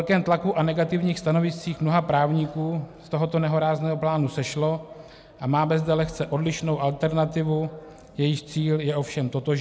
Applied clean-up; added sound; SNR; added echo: none; none; none; none.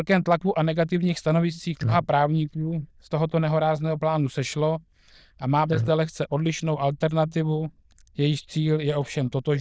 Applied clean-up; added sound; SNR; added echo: neural diffusion model UNIVERSE++.